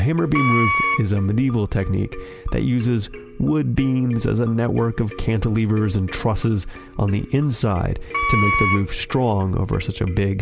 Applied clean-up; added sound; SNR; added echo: none; Wind instrument, woodwind instrument; 2 dB; none.